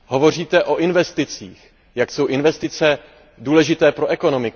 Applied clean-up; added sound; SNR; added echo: none; none; none; none.